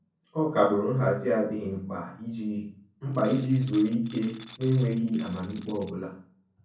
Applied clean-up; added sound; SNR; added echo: none; Tools; 20 dB; reverberation time 0.6 s.